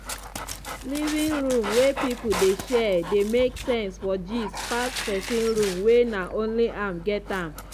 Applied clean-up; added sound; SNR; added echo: none; Dog; 10 dB; none.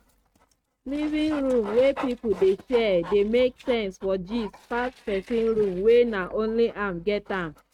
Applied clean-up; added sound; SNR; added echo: neural mask model RNNoise.